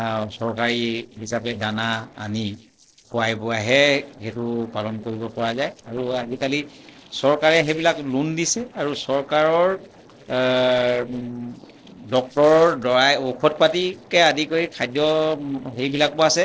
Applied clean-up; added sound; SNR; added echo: neural separator model SepFormer DNS4.